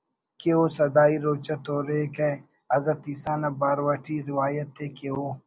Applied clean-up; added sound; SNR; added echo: none; none; none; none.